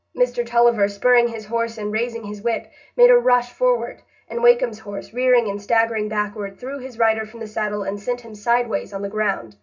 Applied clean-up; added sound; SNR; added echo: none; none; none; reverberation time 0.4 s.